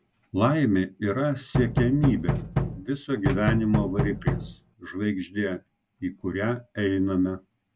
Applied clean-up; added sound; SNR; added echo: none; Knock; 0 dB; none.